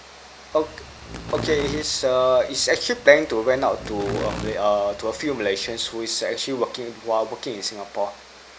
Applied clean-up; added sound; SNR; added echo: none; Insect; 12 dB; none.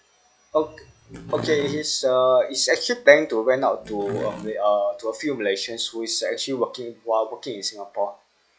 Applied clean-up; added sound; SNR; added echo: classical method log-MMSE.